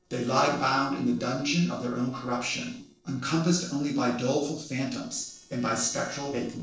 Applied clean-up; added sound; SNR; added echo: neural separator model SepFormer DNS4.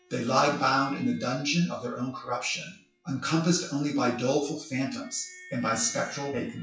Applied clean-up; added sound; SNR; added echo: classical method WPE with log-MMSE.